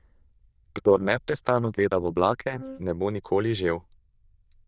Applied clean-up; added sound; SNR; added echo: neural diffusion model UNIVERSE++.